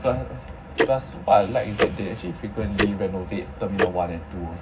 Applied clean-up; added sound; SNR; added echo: none; Tick-tock; 4 dB; reverberation time 0.4 s.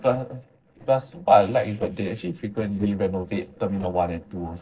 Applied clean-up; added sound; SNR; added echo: neural separator model SepFormer DNS4.